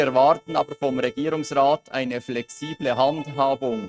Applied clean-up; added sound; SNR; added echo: neural mask model RNNoise.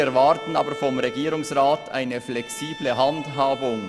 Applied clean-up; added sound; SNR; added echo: none; Bowed string instrument; 13 dB; none.